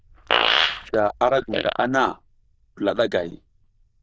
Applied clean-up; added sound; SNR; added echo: neural diffusion model UNIVERSE++.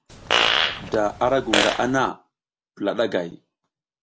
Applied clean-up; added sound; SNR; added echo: none; Fart; -2 dB; none.